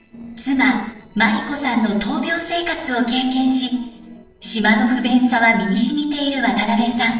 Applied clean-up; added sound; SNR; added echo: neural separator model SepFormer DNS4.